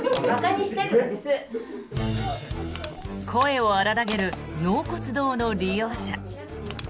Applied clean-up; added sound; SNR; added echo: none; Crushing; 18 dB; none.